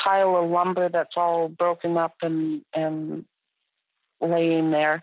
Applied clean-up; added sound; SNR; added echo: none; none; none; none.